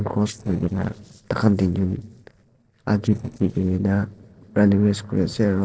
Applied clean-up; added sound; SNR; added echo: neural separator model SepFormer DNS4.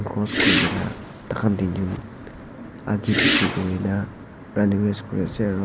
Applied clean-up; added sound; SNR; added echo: none; Whoosh, swoosh, swish; -3 dB; none.